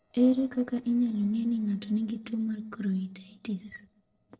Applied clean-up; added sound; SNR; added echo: neural separator model SepFormer DNS4.